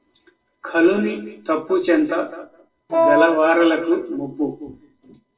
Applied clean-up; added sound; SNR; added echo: neural separator model SepFormer DNS4.